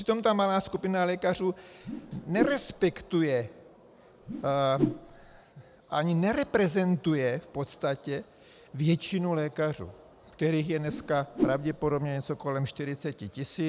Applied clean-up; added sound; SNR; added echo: none; Whoosh, swoosh, swish; 5 dB; none.